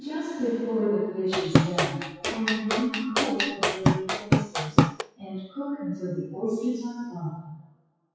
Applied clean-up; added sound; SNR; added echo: classical method WPE with log-MMSE.